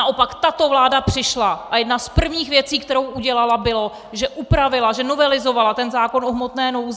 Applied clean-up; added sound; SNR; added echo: none; none; none; none.